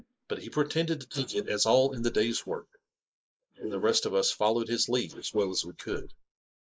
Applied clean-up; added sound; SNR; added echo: neural mask model Resemble Enhance denoiser.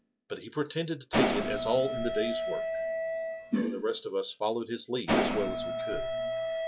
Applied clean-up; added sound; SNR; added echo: classical method log-MMSE.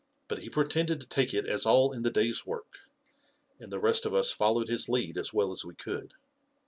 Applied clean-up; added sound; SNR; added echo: none; none; none; none.